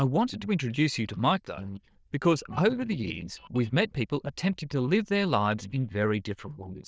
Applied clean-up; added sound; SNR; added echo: neural diffusion model UNIVERSE++.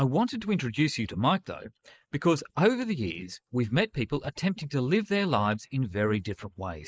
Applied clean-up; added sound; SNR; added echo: neural mask model Resemble Enhance denoiser.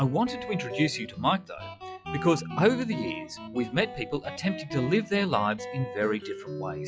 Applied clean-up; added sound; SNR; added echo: classical method log-MMSE.